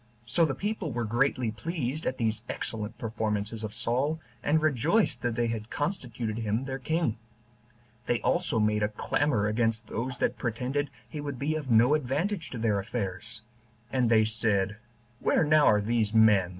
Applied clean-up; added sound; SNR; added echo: none; none; none; none.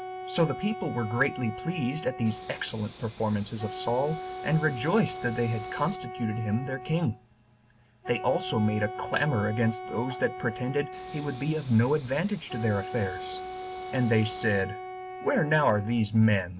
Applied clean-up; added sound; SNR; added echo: none; Wind instrument, woodwind instrument + Train; 11 dB; none.